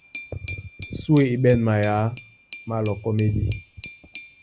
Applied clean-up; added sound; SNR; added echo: none; Glass; 19 dB; none.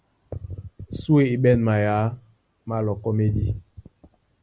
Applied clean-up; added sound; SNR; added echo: none; none; none; none.